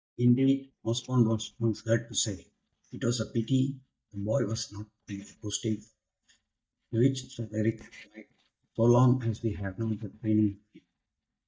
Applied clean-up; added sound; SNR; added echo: neural mask model DeepFilterNet 3.